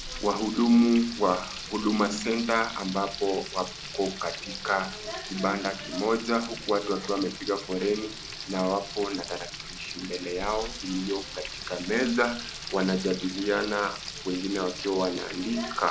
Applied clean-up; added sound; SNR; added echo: none; Frying (food); 10 dB; none.